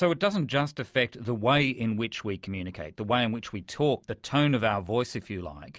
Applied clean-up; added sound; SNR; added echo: none; none; none; none.